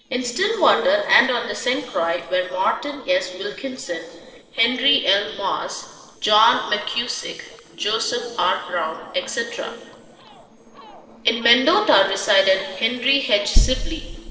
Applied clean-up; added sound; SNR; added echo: neural separator model SepFormer DNS4.